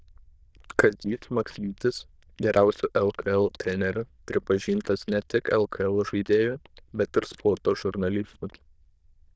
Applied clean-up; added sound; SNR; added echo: neural diffusion model UNIVERSE++.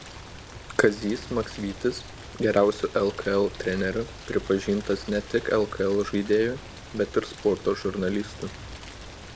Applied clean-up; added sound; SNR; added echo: none; Rain; 14 dB; none.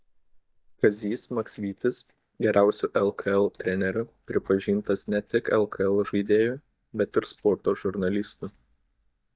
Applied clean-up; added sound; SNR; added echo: neural mask model DeepFilterNet 3.